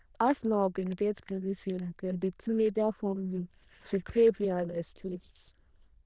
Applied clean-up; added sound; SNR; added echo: neural diffusion model UNIVERSE++.